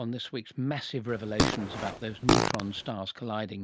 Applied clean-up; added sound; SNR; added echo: none; Fart; -5 dB; none.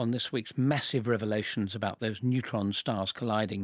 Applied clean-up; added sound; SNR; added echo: none; none; none; none.